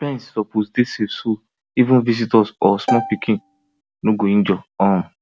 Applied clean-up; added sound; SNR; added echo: none; Bowed string instrument; 7 dB; none.